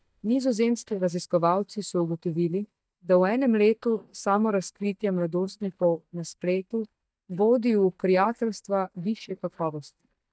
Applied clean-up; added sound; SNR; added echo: neural mask model DeepFilterNet 3.